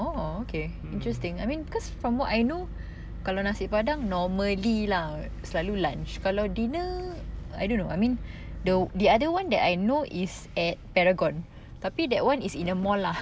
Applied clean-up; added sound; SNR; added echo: none; none; none; none.